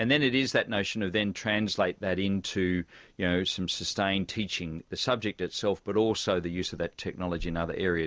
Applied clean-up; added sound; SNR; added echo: none; none; none; none.